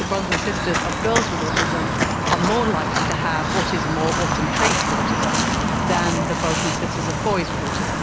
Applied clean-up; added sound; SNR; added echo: none; Walk, footsteps; -4 dB; none.